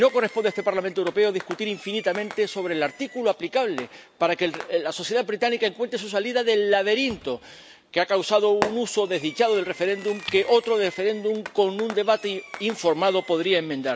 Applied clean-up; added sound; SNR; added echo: none; Fireworks; 17 dB; none.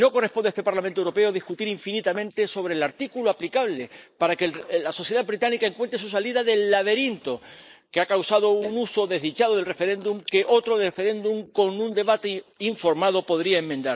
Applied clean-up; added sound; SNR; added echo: neural mask model Resemble Enhance denoiser.